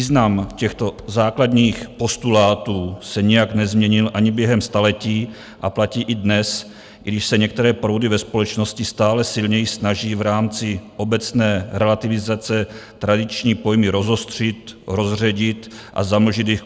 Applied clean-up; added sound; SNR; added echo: none; none; none; none.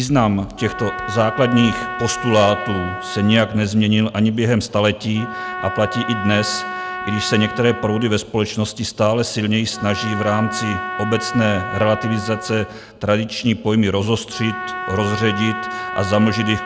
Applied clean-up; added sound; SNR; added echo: none; Trumpet; 9 dB; none.